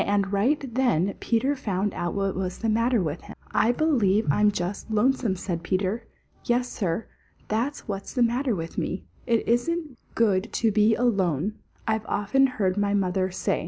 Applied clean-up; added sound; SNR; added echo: none; none; none; none.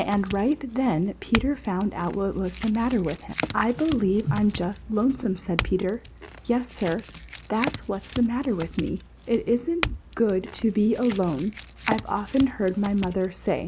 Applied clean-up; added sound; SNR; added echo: none; Chink, clink / Domestic sounds, home sounds; 11 dB; none.